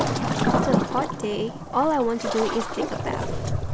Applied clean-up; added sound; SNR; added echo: none; Waves, surf; -1 dB; none.